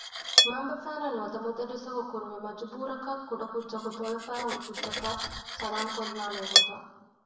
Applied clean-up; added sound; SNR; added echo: none; Cutlery, silverware; -4 dB; reverberation time 1.0 s.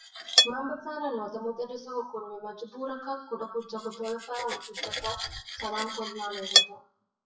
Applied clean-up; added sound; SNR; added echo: classical method WPE with log-MMSE.